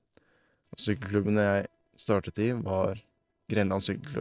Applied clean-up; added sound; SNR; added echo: neural separator model SepFormer DNS4.